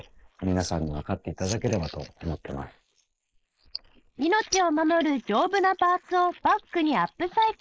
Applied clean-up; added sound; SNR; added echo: neural mask model Resemble Enhance denoiser.